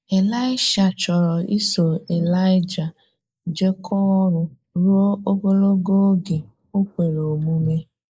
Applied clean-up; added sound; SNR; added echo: neural mask model Resemble Enhance denoiser.